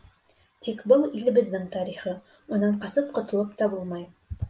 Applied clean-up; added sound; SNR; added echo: none; none; none; none.